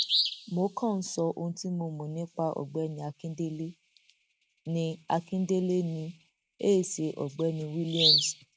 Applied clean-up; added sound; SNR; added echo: neural mask model RNNoise.